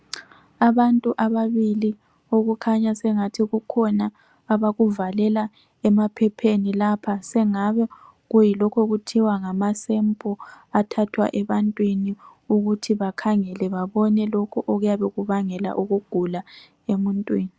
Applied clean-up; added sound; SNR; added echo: none; none; none; none.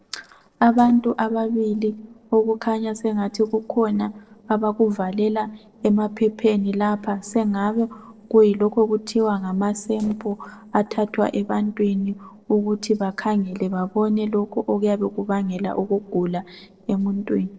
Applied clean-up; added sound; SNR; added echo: neural separator model SepFormer DNS4.